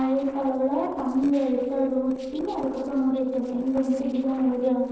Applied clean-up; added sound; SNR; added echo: neural separator model SepFormer DNS4.